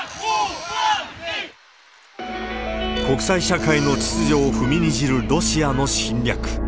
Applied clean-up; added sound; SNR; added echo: none; Tools; 19 dB; none.